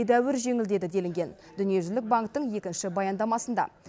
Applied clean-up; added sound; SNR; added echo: none; none; none; none.